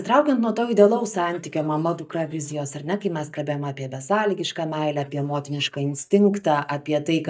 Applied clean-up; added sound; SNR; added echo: neural mask model DeepFilterNet 3.